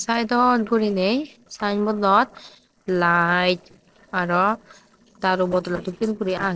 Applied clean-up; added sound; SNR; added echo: neural separator model SepFormer DNS4.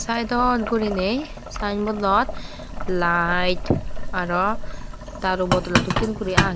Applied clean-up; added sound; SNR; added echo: none; Boiling; 3 dB; none.